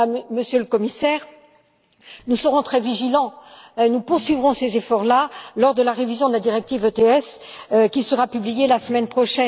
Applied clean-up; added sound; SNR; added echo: neural separator model SepFormer DNS4.